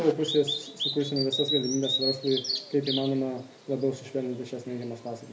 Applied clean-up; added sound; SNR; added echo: none; Bird vocalization, bird call, bird song; 5 dB; reverberation time 0.3 s.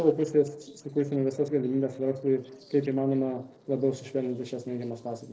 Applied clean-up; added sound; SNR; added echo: neural separator model SepFormer DNS4.